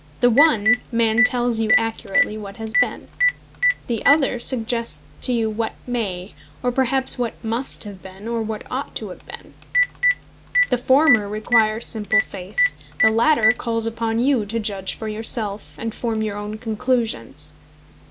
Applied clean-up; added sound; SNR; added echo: none; Telephone; 3 dB; none.